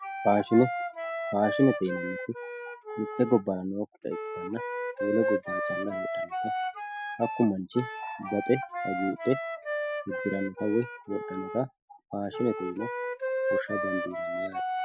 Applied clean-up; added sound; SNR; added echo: classical method Wiener filter.